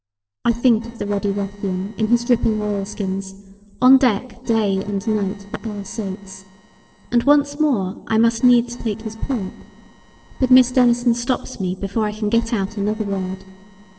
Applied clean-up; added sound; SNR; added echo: neural separator model SepFormer DNS4.